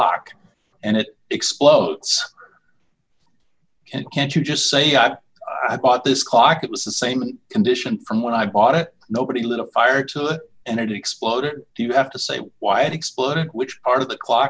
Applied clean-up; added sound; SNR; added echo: none; none; none; none.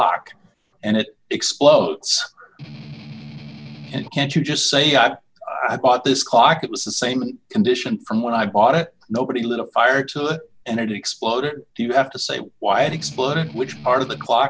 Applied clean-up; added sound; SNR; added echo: none; Strum; 16 dB; none.